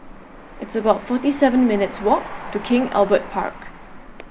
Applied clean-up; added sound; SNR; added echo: none; Train + Sliding door; 14 dB; none.